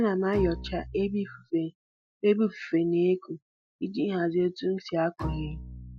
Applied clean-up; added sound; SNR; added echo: classical method Wiener filter.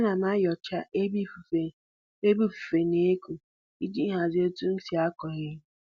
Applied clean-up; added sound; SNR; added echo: none; none; none; none.